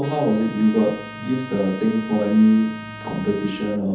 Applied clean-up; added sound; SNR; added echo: none; Trumpet; 17 dB; reverberation time 0.6 s.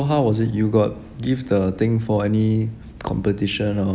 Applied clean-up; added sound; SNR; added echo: none; none; none; none.